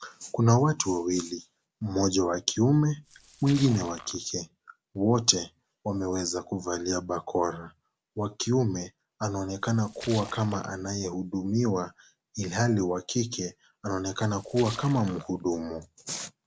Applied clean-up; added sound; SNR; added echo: none; Splash, splatter; 16 dB; none.